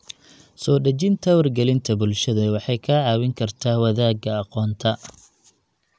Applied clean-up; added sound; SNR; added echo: none; none; none; none.